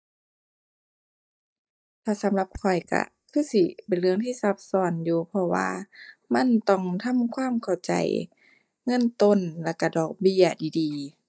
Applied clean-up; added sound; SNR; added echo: neural mask model DeepFilterNet 3.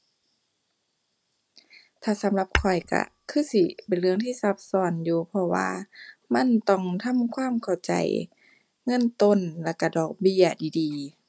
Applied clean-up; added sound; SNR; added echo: none; Tap / Hammer / Glass; 10 dB; none.